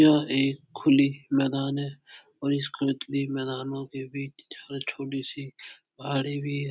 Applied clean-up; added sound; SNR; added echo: none; none; none; none.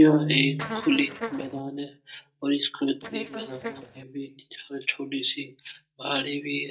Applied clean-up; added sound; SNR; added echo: neural mask model DeepFilterNet 3.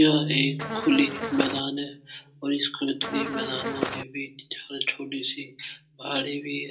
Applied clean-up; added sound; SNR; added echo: none; Buzz; 4 dB; reverberation time 0.2 s.